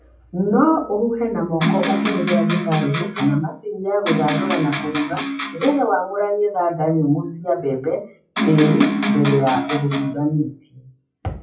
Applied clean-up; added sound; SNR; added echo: classical method WPE with log-MMSE.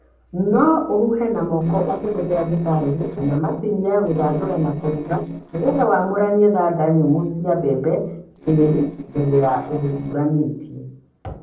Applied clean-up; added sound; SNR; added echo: neural separator model SepFormer DNS4.